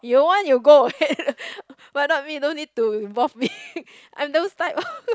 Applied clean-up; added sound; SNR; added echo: none; none; none; none.